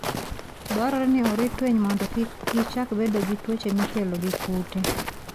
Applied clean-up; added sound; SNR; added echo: none; Walk, footsteps; 7 dB; none.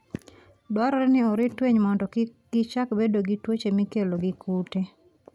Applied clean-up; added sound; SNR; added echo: none; none; none; none.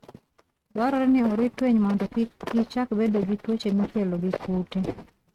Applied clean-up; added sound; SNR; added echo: neural mask model RNNoise.